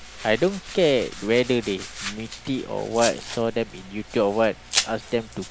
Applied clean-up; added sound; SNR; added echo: none; Domestic sounds, home sounds; 10 dB; none.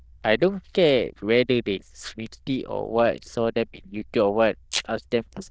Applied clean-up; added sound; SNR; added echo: neural diffusion model UNIVERSE++.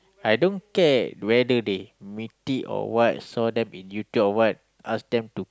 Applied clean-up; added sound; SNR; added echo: none; none; none; none.